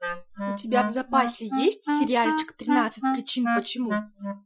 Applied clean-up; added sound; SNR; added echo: classical method Wiener filter.